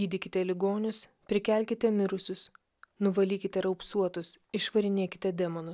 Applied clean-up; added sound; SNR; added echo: none; none; none; none.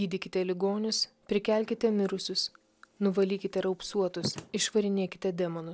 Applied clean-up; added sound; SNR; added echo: none; Slam; 19 dB; none.